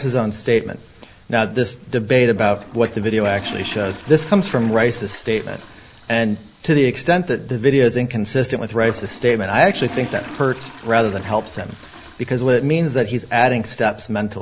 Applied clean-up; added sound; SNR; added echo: none; Toilet flush; 19 dB; none.